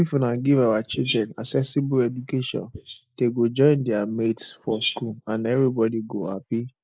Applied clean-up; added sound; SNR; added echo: neural mask model Resemble Enhance denoiser.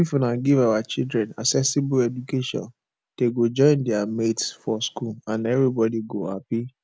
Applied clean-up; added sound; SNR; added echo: none; none; none; none.